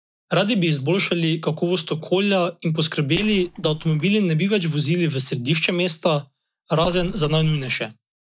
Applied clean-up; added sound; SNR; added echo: neural mask model DeepFilterNet 3.